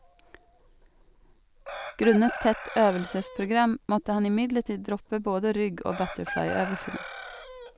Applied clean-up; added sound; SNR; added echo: none; Chicken, rooster; 13 dB; none.